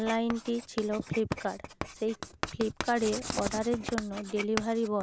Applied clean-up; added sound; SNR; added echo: none; Writing; 8 dB; none.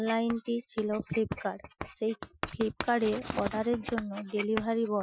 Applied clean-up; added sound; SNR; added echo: classical method Wiener filter.